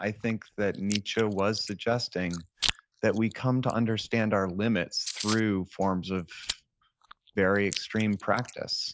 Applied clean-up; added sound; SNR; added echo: none; Chewing, mastication; 12 dB; none.